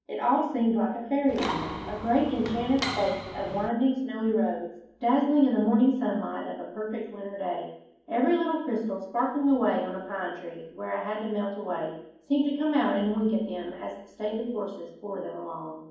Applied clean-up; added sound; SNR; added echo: none; Mechanisms; 7 dB; reverberation time 1.2 s.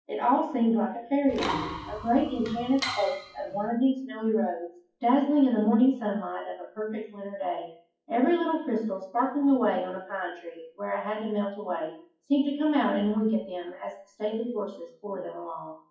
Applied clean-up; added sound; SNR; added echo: classical method WPE with log-MMSE.